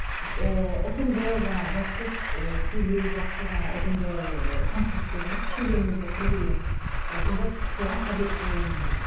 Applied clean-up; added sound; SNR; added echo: none; Truck; -5 dB; reverberation time 0.9 s.